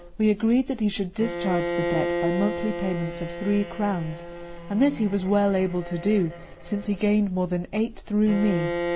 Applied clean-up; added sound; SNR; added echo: none; Bowed string instrument; 8 dB; none.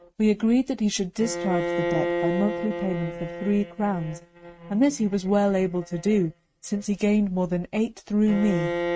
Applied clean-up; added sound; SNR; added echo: neural mask model RNNoise.